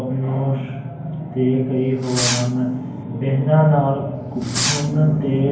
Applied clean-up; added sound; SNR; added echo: none; Fireworks; 7 dB; reverberation time 0.9 s.